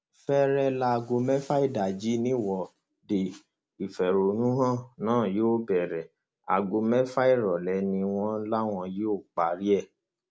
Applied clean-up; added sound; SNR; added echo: none; none; none; none.